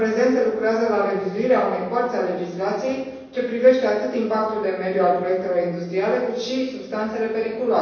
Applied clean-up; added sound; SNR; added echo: none; none; none; reverberation time 1.1 s.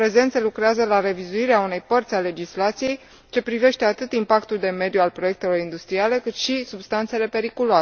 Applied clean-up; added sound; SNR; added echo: none; none; none; none.